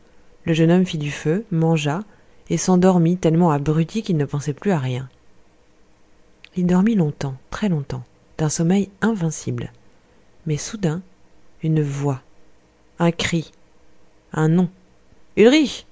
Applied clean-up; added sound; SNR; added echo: none; none; none; none.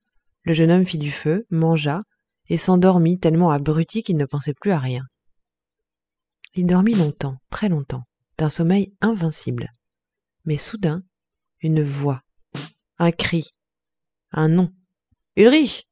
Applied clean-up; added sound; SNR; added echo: classical method spectral subtraction.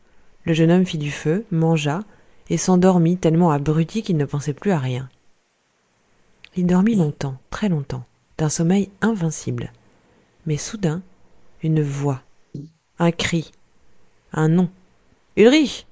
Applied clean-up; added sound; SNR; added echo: neural mask model Resemble Enhance denoiser.